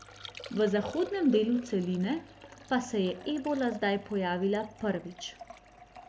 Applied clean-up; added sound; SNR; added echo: none; Liquid; 17 dB; none.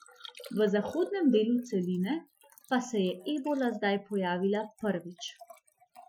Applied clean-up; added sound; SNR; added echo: classical method Wiener filter.